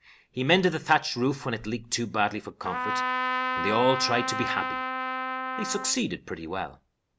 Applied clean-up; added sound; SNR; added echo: none; Trumpet; 2 dB; none.